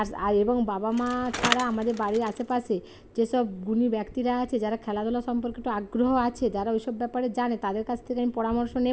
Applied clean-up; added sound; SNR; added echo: none; Bicycle; 7 dB; none.